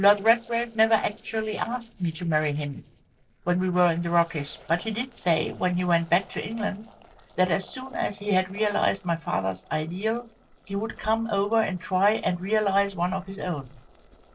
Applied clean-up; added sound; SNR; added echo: neural separator model SepFormer DNS4.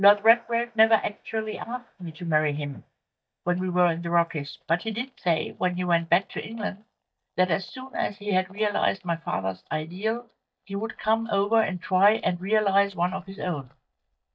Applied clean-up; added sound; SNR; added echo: neural mask model DeepFilterNet 3.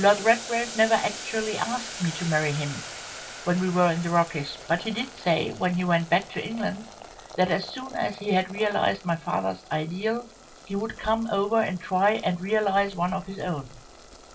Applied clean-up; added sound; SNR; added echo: none; Boiling; 15 dB; reverberation time 0.2 s.